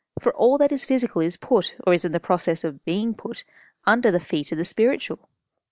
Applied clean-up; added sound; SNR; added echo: none; none; none; none.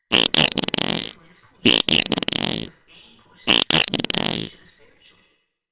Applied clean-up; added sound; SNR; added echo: neural separator model SepFormer WHAMR!.